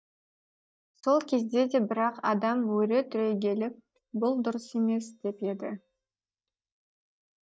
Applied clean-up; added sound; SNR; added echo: neural mask model DeepFilterNet 3.